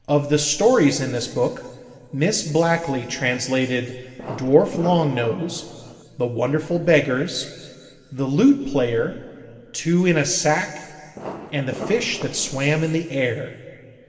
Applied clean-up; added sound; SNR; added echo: none; Fireworks; 13 dB; reverberation time 2.0 s.